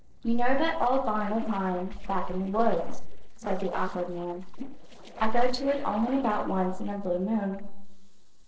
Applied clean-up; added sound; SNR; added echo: neural separator model SepFormer DNS4.